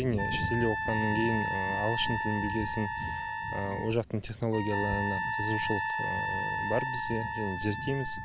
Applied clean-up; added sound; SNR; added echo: none; Wind instrument, woodwind instrument + Trumpet; 1 dB; none.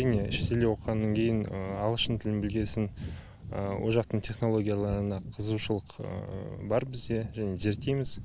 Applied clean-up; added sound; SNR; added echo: none; none; none; none.